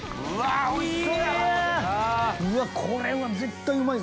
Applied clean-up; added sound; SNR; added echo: none; Marimba, xylophone; 18 dB; none.